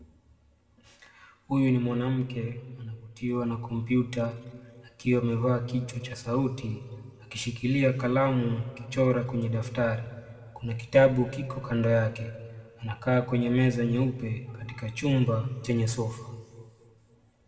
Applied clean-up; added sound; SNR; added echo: none; none; none; reverberation time 1.7 s.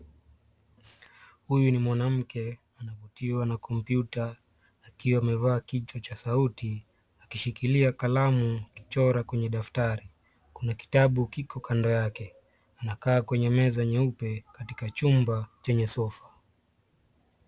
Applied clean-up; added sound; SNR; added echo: none; none; none; none.